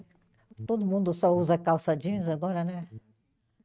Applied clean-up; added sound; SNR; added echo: neural mask model RNNoise.